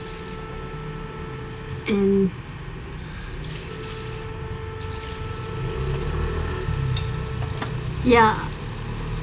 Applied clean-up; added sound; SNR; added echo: none; Sink (filling or washing) / Water tap, faucet + Wind instrument, woodwind instrument; 13 dB; none.